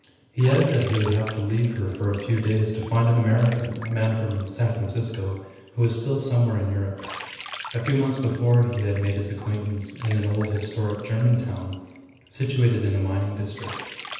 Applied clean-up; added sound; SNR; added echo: none; Bathtub (filling or washing); 18 dB; reverberation time 1.1 s.